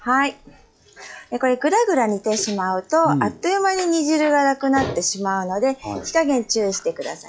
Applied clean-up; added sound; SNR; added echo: classical method log-MMSE.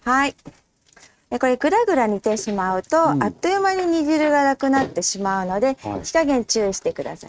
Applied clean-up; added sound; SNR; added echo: neural mask model RNNoise.